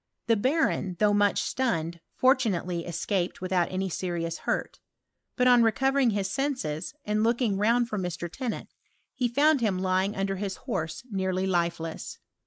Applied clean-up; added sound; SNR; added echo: neural mask model Resemble Enhance denoiser.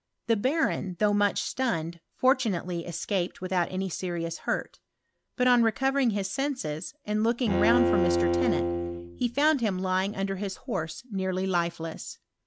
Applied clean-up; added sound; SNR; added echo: none; Bowed string instrument; 1 dB; none.